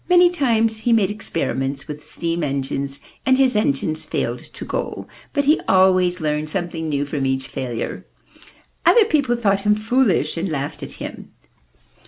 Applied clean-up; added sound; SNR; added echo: none; none; none; none.